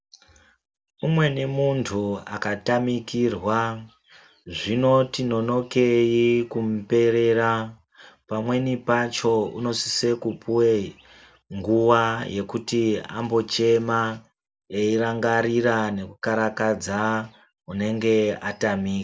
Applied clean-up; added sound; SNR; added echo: none; none; none; none.